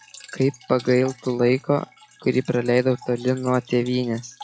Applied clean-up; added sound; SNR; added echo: classical method log-MMSE.